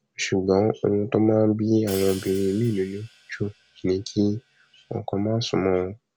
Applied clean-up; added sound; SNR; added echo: none; Hi-hat; 20 dB; none.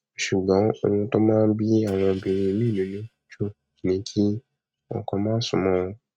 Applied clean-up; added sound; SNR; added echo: neural mask model RNNoise.